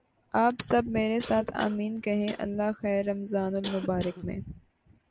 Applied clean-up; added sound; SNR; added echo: none; Cough; 15 dB; none.